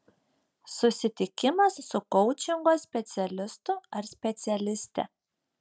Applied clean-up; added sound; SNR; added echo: none; none; none; none.